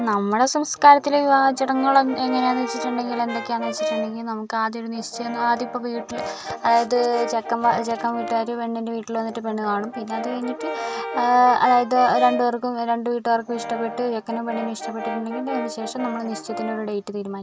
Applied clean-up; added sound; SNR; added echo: none; Brass instrument; 9 dB; none.